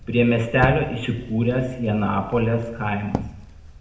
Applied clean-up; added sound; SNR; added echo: none; Walk, footsteps; 11 dB; reverberation time 0.8 s.